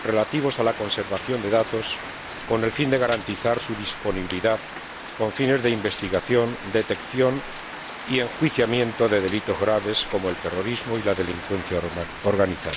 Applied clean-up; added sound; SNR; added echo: none; Rain; 11 dB; none.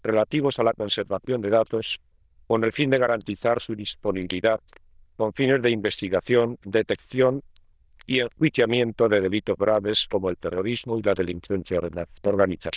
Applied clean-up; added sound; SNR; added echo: neural diffusion model UNIVERSE++.